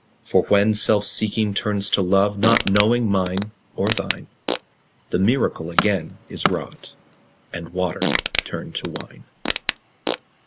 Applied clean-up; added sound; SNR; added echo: none; Tools + Fart; 4 dB; none.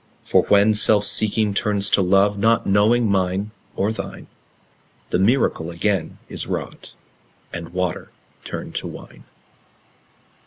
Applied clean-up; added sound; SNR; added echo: none; none; none; none.